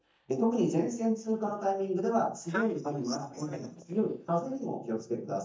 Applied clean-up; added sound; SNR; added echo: neural mask model DeepFilterNet 3.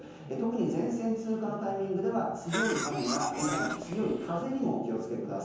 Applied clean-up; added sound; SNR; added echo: none; Cough; 4 dB; reverberation time 0.9 s.